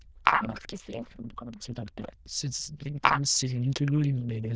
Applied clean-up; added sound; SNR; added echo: neural diffusion model UNIVERSE++.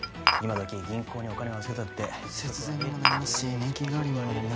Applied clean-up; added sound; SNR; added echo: none; Glass; -1 dB; none.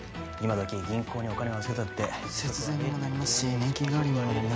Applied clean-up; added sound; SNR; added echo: none; none; none; none.